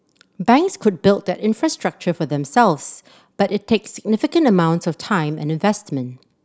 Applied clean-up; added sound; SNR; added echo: none; none; none; none.